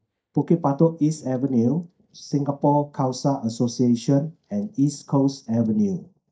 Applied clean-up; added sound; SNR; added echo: neural mask model DeepFilterNet 3.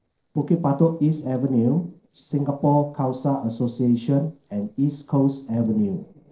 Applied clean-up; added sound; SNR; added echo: neural separator model SepFormer DNS4.